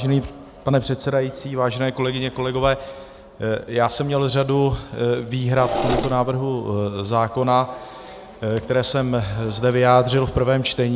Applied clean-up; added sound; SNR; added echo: none; Engine / Mechanisms; 4 dB; none.